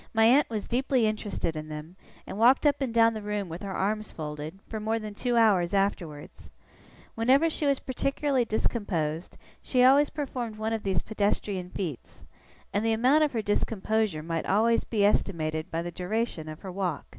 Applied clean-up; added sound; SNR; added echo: none; none; none; none.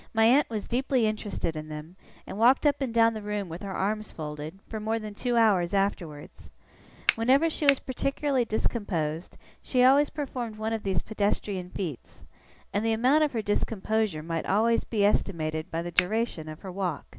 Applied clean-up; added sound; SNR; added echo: none; Finger snapping; 3 dB; none.